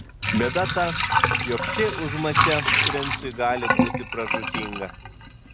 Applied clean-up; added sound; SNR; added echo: none; Sink (filling or washing) / Water; -3 dB; none.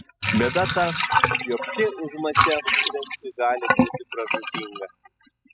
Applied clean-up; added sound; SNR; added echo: classical method spectral subtraction.